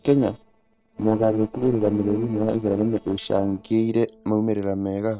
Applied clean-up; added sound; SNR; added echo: neural separator model SepFormer DNS4.